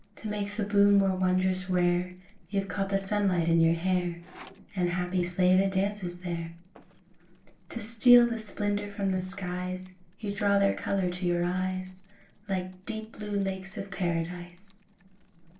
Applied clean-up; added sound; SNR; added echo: neural separator model SepFormer DNS4.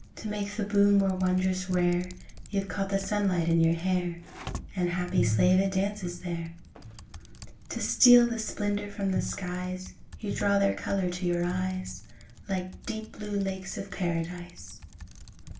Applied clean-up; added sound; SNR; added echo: none; Typing; 17 dB; reverberation time 0.3 s.